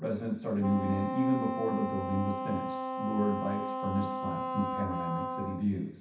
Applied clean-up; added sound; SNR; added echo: none; Wind instrument, woodwind instrument; 4 dB; reverberation time 0.6 s.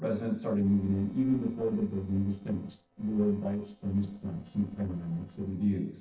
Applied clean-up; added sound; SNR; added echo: neural separator model SepFormer DNS4.